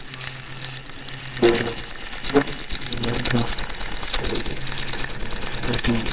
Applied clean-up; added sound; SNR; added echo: neural separator model SepFormer WHAMR!.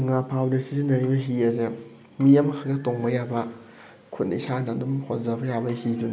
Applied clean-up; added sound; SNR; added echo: none; none; none; none.